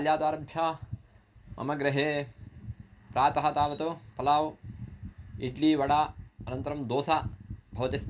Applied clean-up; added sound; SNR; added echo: none; none; none; reverberation time 0.2 s.